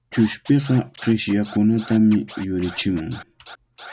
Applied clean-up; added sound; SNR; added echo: none; Scratching (performance technique); 20 dB; none.